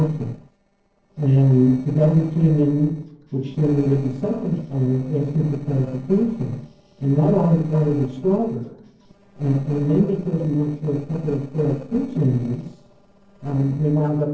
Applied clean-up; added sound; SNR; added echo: neural separator model SepFormer DNS4.